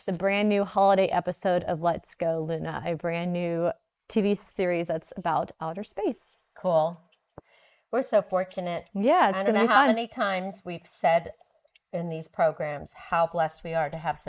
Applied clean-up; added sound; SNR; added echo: neural mask model Resemble Enhance denoiser.